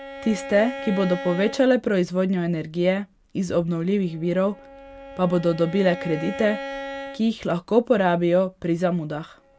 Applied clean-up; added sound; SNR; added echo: none; Bowed string instrument; 14 dB; none.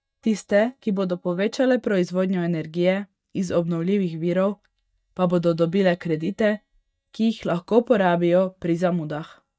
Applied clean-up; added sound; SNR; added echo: neural mask model DeepFilterNet 3.